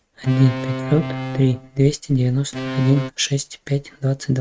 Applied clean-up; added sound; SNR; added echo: neural mask model RNNoise.